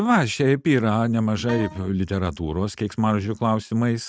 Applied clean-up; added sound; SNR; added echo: neural mask model RNNoise.